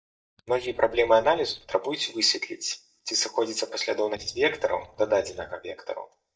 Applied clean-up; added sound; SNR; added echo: neural mask model DeepFilterNet 3.